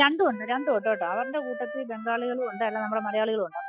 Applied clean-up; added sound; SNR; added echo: classical method Wiener filter.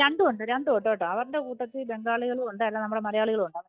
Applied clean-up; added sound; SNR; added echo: neural mask model DeepFilterNet 3.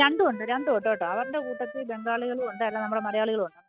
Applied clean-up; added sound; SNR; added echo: neural mask model RNNoise.